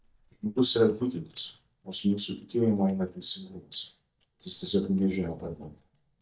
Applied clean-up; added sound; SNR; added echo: neural mask model DeepFilterNet 3.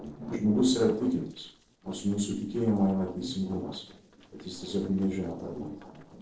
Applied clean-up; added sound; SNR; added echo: neural separator model SepFormer DNS4.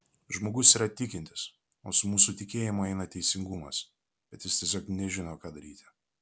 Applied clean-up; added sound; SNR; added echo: none; none; none; none.